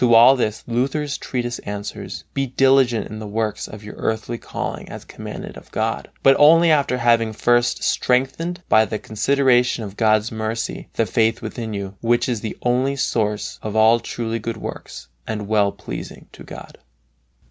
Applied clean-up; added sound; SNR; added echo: none; none; none; none.